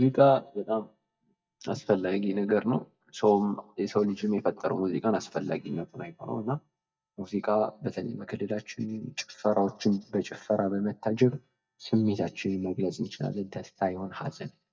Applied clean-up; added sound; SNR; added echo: neural mask model DeepFilterNet 3.